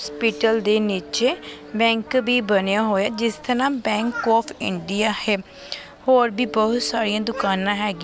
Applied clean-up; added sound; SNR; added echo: none; Mallet percussion; 20 dB; none.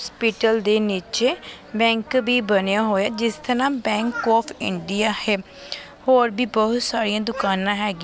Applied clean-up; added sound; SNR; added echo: none; none; none; none.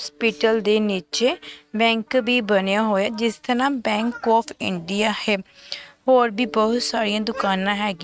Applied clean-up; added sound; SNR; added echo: neural mask model RNNoise.